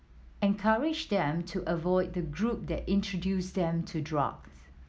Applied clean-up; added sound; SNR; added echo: none; none; none; none.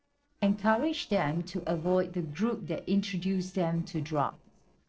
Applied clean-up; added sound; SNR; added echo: neural separator model SepFormer DNS4.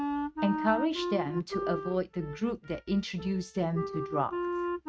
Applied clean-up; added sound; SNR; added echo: neural mask model RNNoise.